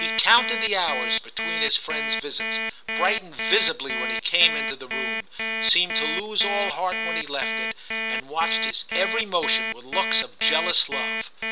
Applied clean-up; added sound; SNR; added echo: none; Alarm; 3 dB; none.